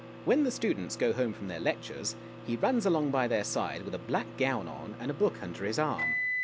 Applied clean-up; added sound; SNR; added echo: none; Microwave oven; 9 dB; none.